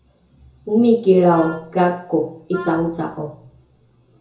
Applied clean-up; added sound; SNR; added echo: none; Wind instrument, woodwind instrument; 16 dB; reverberation time 0.6 s.